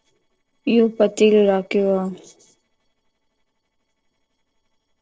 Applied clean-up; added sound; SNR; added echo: neural separator model SepFormer DNS4.